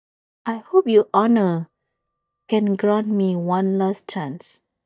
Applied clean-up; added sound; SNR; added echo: neural mask model DeepFilterNet 3.